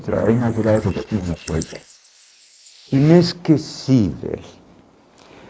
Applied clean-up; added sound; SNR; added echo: neural mask model Resemble Enhance denoiser.